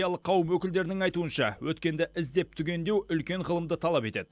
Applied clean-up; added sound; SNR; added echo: none; none; none; none.